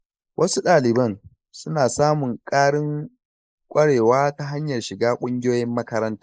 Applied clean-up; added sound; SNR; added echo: neural mask model Resemble Enhance denoiser.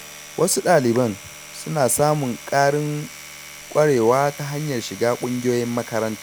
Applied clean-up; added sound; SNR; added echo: none; Domestic sounds, home sounds; 17 dB; none.